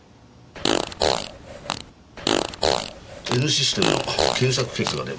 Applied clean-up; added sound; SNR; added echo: none; Fart; -2 dB; none.